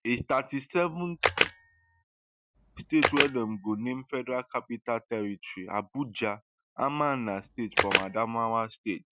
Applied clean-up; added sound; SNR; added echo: classical method Wiener filter.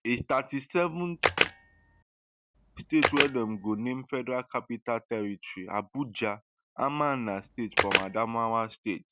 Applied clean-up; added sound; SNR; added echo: none; Camera; 0 dB; none.